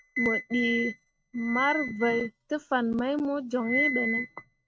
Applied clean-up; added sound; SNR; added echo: neural mask model RNNoise.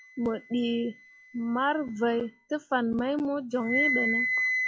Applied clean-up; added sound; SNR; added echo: classical method log-MMSE.